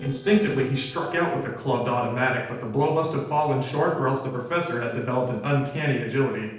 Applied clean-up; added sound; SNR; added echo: neural separator model SepFormer DNS4.